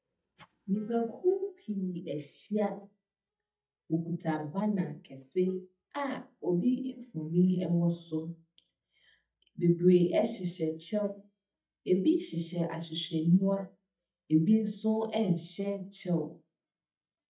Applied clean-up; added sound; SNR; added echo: neural mask model DeepFilterNet 3.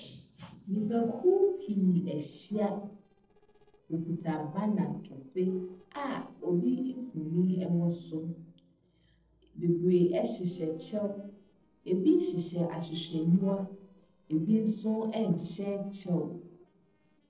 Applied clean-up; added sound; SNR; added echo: neural separator model SepFormer DNS4.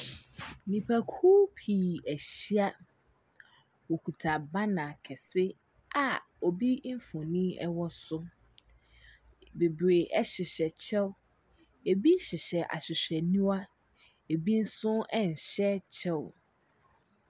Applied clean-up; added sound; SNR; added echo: none; none; none; none.